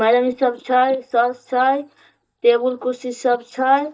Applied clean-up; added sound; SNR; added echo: neural mask model DeepFilterNet 3.